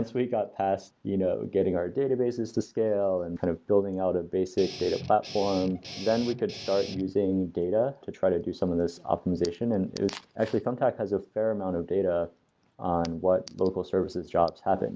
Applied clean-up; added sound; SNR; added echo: none; Guitar; 13 dB; none.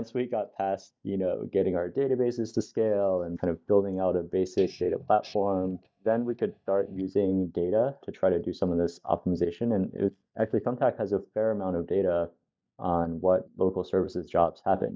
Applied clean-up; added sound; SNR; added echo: neural mask model DeepFilterNet 3.